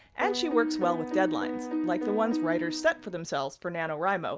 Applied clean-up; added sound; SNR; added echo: none; Piano; 2 dB; none.